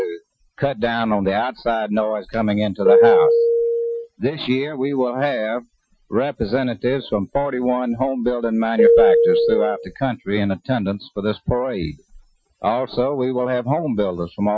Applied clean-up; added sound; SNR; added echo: classical method Wiener filter.